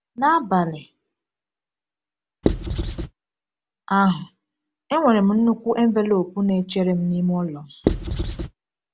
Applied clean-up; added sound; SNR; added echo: none; Writing; 1 dB; none.